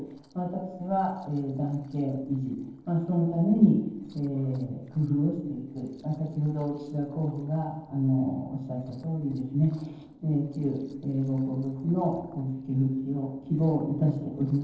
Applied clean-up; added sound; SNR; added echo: neural separator model SepFormer DNS4.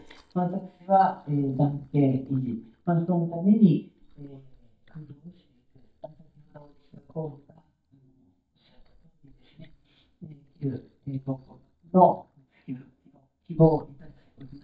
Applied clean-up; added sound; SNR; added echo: neural mask model DeepFilterNet 3.